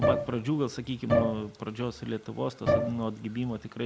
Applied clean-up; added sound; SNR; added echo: none; Bowed string instrument; -2 dB; none.